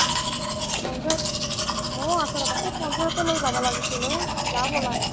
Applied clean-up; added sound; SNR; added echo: none; Domestic sounds, home sounds; -3 dB; none.